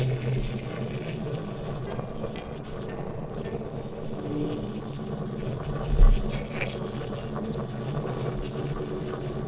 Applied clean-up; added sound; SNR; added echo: neural separator model SepFormer DNS4.